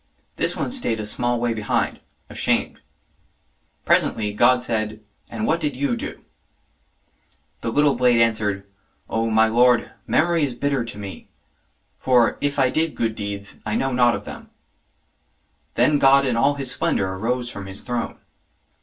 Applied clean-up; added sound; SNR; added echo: none; none; none; reverberation time 0.2 s.